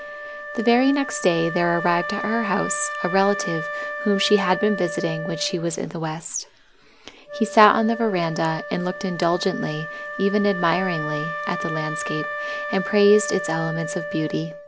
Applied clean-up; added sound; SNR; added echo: none; Wind instrument, woodwind instrument; 8 dB; none.